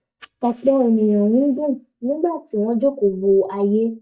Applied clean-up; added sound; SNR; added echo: neural mask model DeepFilterNet 3.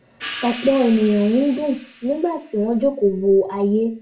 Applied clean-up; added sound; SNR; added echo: none; Crash cymbal / Hi-hat; 18 dB; reverberation time 0.3 s.